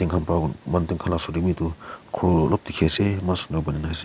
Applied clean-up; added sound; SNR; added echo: none; none; none; none.